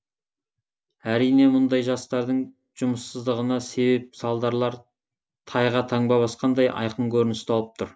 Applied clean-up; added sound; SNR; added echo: none; none; none; none.